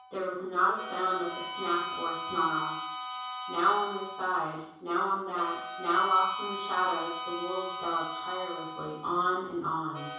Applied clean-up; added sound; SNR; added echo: none; Harmonica; 7 dB; reverberation time 0.7 s.